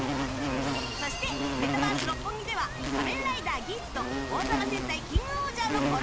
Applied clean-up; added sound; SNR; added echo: none; Insect; -1 dB; none.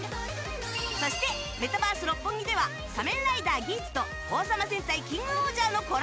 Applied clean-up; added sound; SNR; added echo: none; none; none; none.